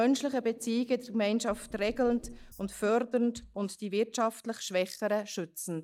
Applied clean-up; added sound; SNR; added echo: neural mask model DeepFilterNet 3.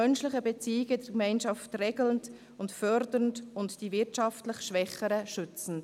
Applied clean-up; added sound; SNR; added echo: none; none; none; none.